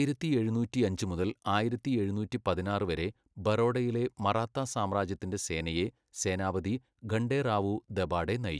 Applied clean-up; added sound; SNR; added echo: none; none; none; none.